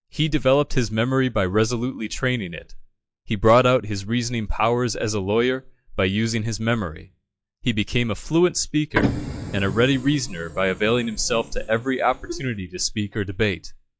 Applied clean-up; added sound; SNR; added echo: classical method log-MMSE.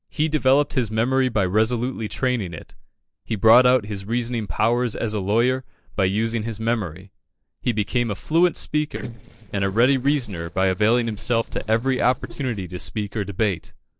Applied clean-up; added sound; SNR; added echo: neural separator model SepFormer DNS4.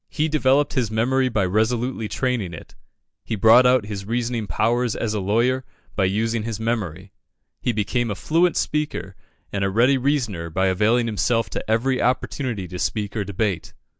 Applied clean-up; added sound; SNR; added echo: none; none; none; none.